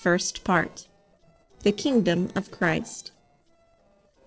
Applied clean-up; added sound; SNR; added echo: neural separator model SepFormer DNS4.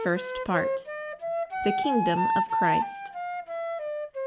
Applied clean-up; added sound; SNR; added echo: none; Wind instrument, woodwind instrument; -2 dB; reverberation time 0.3 s.